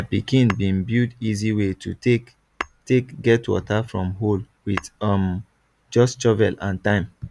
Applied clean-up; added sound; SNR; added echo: none; Tap / Hammer; 19 dB; none.